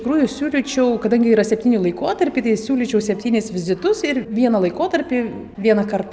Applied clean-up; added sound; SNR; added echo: none; none; none; none.